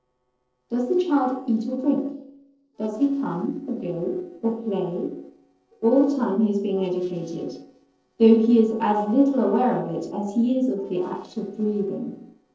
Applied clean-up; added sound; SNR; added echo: neural separator model SepFormer DNS4.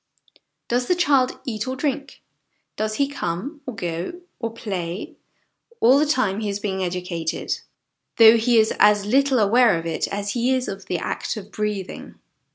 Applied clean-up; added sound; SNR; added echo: none; none; none; none.